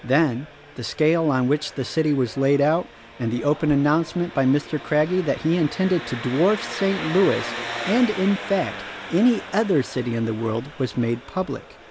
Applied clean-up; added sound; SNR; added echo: none; Engine; 13 dB; none.